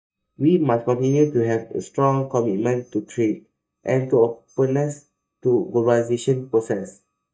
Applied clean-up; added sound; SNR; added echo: neural mask model DeepFilterNet 3.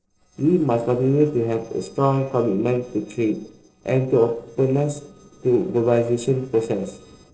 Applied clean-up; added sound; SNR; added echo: neural separator model SepFormer DNS4.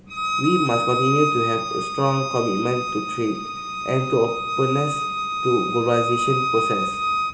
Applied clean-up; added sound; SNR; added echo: none; Bowed string instrument; 2 dB; reverberation time 0.8 s.